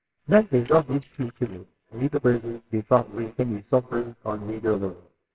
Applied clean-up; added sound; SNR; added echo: neural separator model SepFormer WHAMR!.